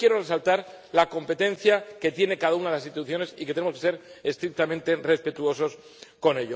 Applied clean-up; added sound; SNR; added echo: none; none; none; none.